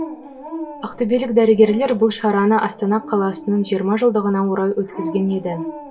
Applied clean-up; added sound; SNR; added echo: none; Dog; 15 dB; reverberation time 0.2 s.